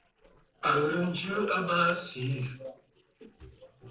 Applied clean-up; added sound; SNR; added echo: neural separator model SepFormer DNS4.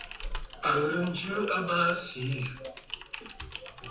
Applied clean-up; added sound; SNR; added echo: none; Typing; 11 dB; reverberation time 0.6 s.